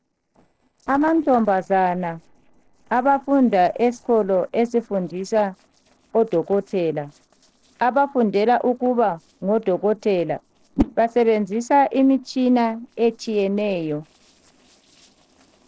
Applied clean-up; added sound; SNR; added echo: neural separator model SepFormer DNS4.